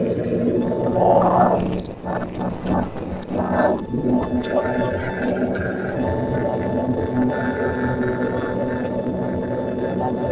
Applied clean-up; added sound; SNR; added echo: neural separator model SepFormer DNS4.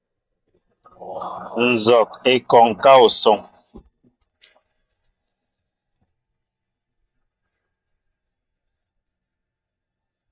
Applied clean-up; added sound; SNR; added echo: neural mask model DeepFilterNet 3.